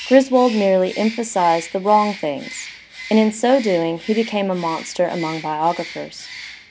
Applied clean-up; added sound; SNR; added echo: none; Bird; 16 dB; none.